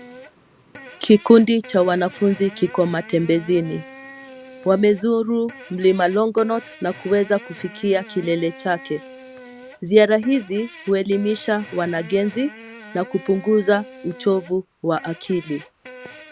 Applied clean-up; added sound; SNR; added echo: none; Fart; 20 dB; none.